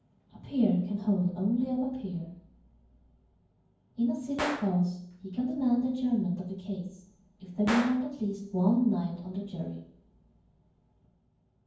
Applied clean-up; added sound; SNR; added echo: none; Gunshot, gunfire; 14 dB; reverberation time 0.9 s.